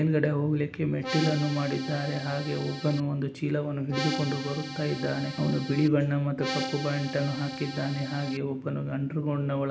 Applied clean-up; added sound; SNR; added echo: none; Accordion; 8 dB; none.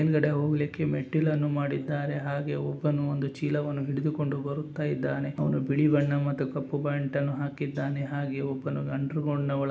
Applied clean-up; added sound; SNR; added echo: none; none; none; none.